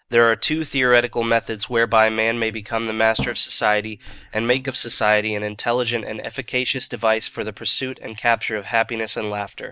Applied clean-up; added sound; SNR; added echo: neural mask model DeepFilterNet 3.